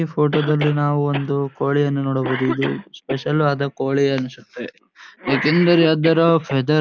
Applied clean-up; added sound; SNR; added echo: none; Cough; 12 dB; none.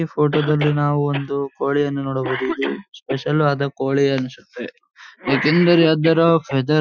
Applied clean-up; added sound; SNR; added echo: classical method Wiener filter.